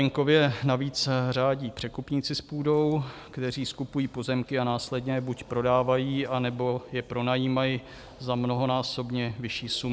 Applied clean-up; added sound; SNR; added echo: none; none; none; none.